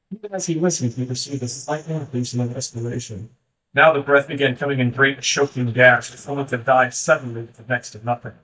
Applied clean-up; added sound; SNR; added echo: neural mask model DeepFilterNet 3.